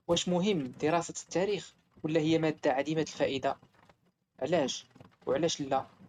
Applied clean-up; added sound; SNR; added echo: neural mask model RNNoise.